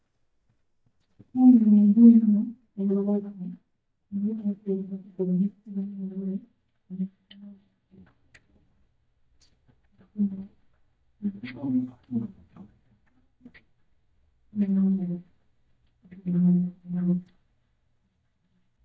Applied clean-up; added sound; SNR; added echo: neural mask model DeepFilterNet 3.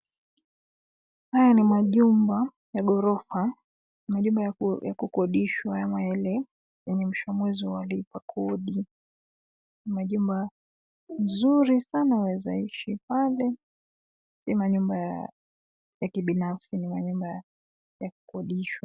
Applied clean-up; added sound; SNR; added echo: none; none; none; none.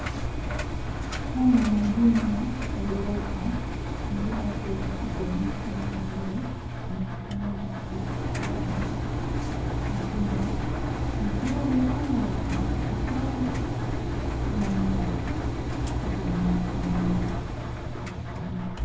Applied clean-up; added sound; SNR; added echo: none; Engine; -1 dB; reverberation time 0.9 s.